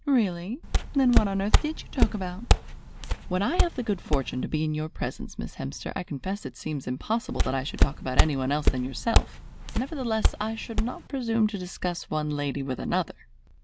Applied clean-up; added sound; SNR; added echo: none; Walk, footsteps; -4 dB; none.